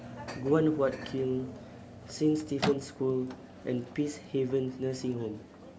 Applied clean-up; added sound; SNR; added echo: none; Microwave oven; 11 dB; none.